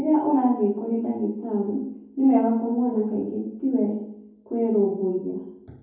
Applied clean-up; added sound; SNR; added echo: none; none; none; reverberation time 0.9 s.